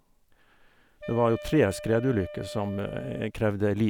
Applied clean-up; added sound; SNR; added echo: none; Wind instrument, woodwind instrument; 14 dB; none.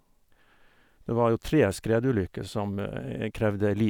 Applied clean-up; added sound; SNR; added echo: none; none; none; none.